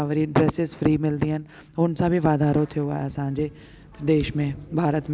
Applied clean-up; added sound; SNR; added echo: none; none; none; none.